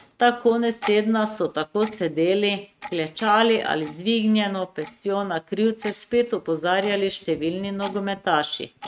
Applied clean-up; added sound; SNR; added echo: neural mask model RNNoise.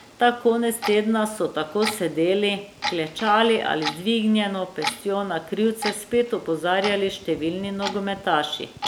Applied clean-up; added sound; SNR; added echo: none; Clock; 12 dB; none.